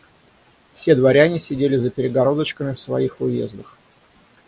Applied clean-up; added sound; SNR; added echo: none; none; none; none.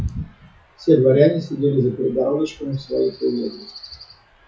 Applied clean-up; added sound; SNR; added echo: classical method WPE with log-MMSE.